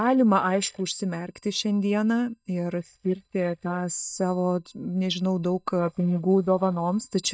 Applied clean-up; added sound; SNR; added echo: neural mask model DeepFilterNet 3.